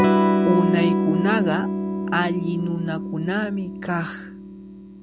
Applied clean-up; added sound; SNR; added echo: none; Electric guitar / Strum; -3 dB; none.